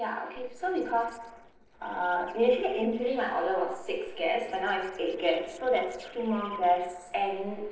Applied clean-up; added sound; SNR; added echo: neural separator model SepFormer DNS4.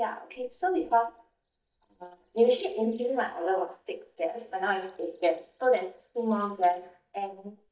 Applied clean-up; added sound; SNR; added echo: neural mask model DeepFilterNet 3.